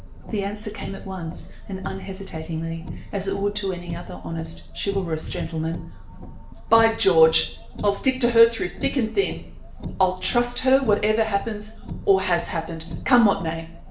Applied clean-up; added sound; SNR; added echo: none; Car; 11 dB; reverberation time 0.5 s.